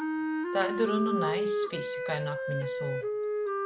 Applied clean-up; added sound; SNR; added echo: none; Wind instrument, woodwind instrument; -2 dB; none.